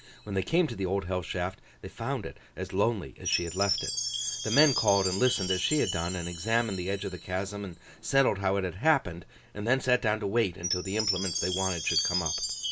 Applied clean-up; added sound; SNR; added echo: none; Chime; 6 dB; none.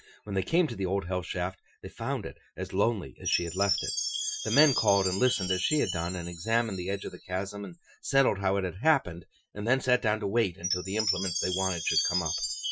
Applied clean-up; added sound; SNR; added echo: classical method Wiener filter.